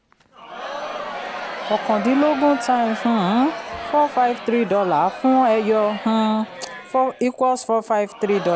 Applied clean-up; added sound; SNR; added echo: none; Crowd; 11 dB; none.